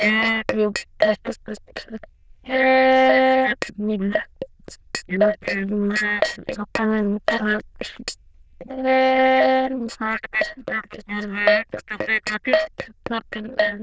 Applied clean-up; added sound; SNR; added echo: neural diffusion model UNIVERSE++.